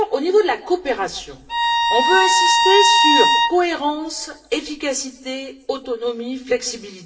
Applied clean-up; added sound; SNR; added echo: none; Bowed string instrument; -4 dB; reverberation time 0.8 s.